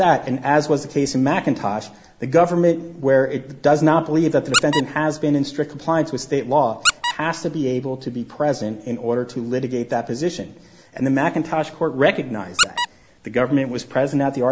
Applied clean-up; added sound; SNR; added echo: none; Squeak; 7 dB; none.